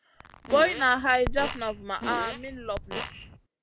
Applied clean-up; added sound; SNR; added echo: none; Fart + Crackle; 8 dB; none.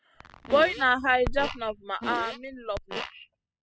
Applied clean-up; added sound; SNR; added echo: classical method spectral subtraction.